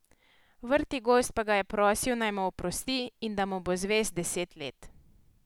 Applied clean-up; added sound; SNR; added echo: none; none; none; none.